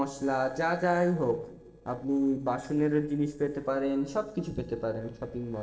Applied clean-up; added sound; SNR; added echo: neural separator model SepFormer DNS4.